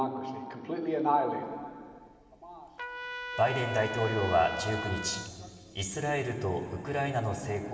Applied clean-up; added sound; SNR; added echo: none; Trumpet; 11 dB; reverberation time 2.7 s.